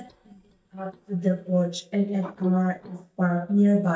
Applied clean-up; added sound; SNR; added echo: neural mask model DeepFilterNet 3.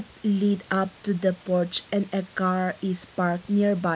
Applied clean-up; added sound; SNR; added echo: none; none; none; none.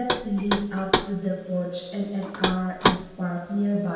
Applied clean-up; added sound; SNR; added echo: none; Knock; 1 dB; reverberation time 1.2 s.